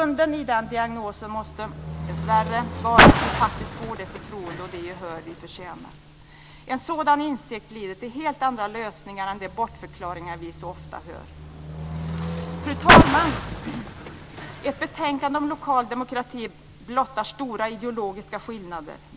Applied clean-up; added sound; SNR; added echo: none; Car; -2 dB; none.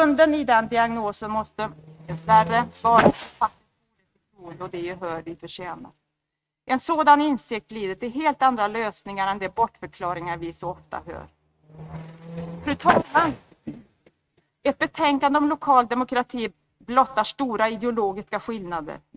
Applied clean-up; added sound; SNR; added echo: neural mask model RNNoise.